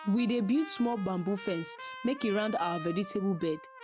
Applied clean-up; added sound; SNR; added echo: none; Trumpet; 14 dB; none.